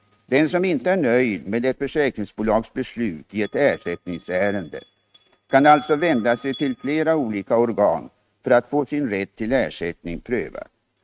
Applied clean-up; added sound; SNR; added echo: neural mask model RNNoise.